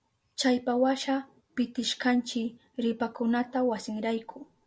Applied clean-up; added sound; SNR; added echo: none; none; none; none.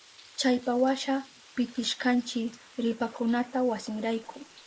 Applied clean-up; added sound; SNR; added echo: neural mask model Resemble Enhance denoiser.